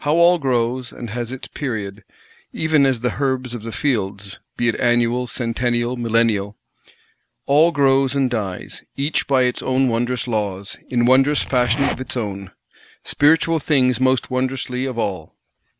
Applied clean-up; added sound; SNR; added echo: none; Zipper (clothing); 8 dB; none.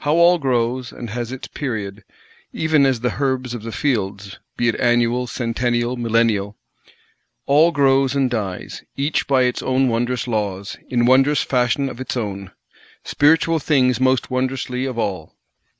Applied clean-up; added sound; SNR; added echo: none; none; none; none.